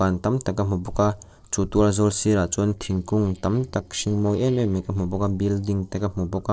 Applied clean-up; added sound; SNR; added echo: neural separator model SepFormer DNS4.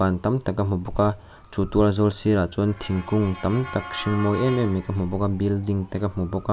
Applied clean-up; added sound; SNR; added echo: none; Motor vehicle (road) / Siren; 18 dB; none.